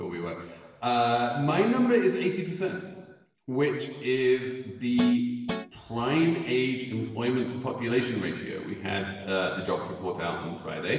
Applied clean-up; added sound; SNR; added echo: none; Guitar; 8 dB; reverberation time 1.2 s.